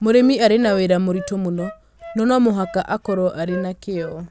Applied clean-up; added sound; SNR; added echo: none; Wind instrument, woodwind instrument; 18 dB; none.